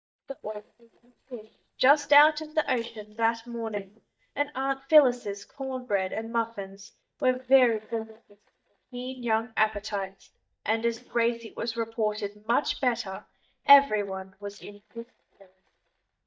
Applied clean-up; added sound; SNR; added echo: neural mask model DeepFilterNet 3.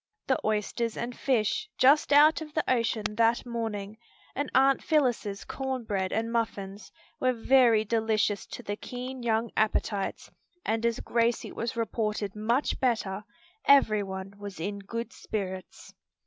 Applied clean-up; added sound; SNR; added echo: none; none; none; none.